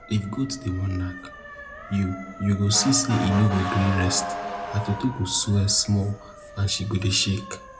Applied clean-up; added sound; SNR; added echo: none; Motor vehicle (road) / Siren; 10 dB; reverberation time 0.2 s.